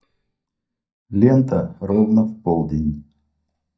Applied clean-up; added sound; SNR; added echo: neural mask model DeepFilterNet 3.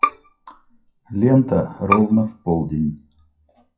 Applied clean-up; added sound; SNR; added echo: classical method WPE with log-MMSE.